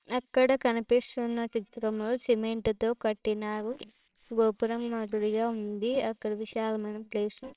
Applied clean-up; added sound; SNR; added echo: neural separator model SepFormer WHAMR!.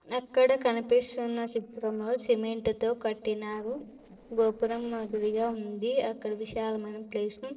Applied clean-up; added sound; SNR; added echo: neural separator model SepFormer DNS4.